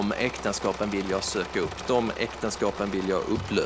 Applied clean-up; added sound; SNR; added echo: none; Engine / Mechanisms; 10 dB; none.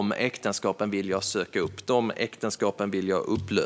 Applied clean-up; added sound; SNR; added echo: none; none; none; none.